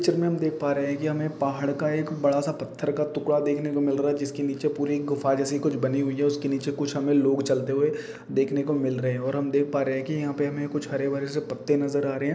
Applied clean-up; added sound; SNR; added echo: none; none; none; none.